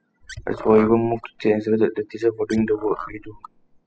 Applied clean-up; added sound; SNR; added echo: classical method spectral subtraction.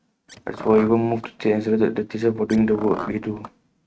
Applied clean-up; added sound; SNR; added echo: neural mask model RNNoise.